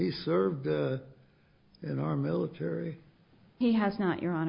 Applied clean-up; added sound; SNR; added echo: none; none; none; none.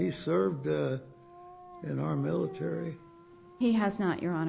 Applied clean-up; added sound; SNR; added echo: none; Dog; 17 dB; none.